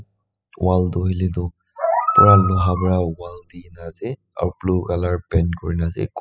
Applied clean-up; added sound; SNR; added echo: classical method spectral subtraction.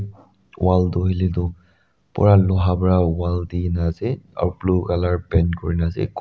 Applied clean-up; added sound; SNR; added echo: none; none; none; none.